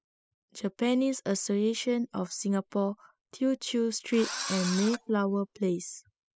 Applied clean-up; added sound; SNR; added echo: classical method spectral subtraction.